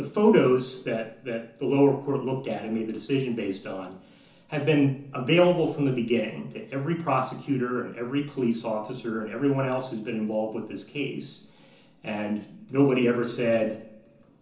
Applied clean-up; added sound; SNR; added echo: none; none; none; reverberation time 0.9 s.